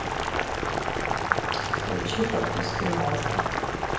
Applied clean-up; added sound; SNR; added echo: none; Boiling; -4 dB; reverberation time 0.8 s.